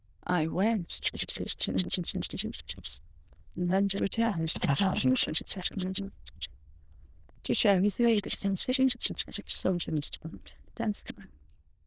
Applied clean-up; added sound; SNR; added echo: neural diffusion model UNIVERSE++.